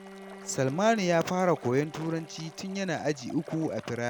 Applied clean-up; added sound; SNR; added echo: none; Bowed string instrument + Stream; 18 dB; none.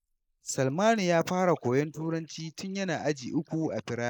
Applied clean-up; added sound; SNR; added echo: neural mask model Resemble Enhance denoiser.